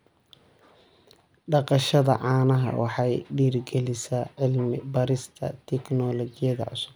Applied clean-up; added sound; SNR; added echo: none; none; none; none.